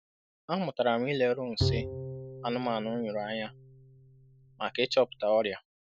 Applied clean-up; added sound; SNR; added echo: none; Bowed string instrument; 6 dB; none.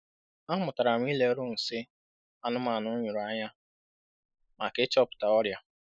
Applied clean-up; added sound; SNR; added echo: neural mask model Resemble Enhance denoiser.